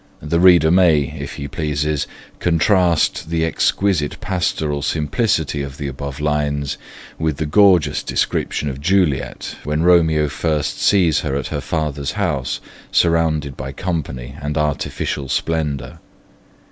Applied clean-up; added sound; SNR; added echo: none; none; none; none.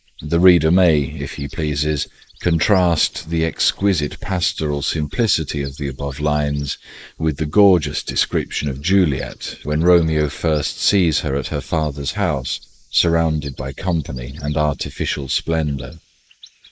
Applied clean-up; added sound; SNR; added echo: neural mask model Resemble Enhance denoiser.